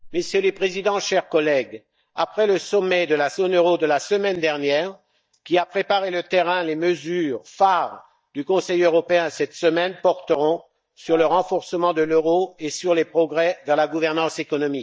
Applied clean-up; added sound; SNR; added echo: neural mask model DeepFilterNet 3.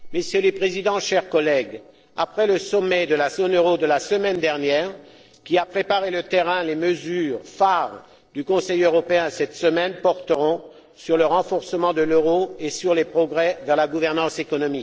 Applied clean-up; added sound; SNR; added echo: neural separator model SepFormer DNS4.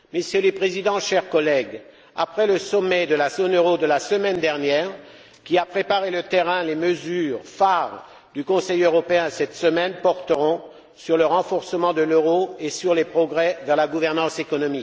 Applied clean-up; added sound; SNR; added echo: none; none; none; none.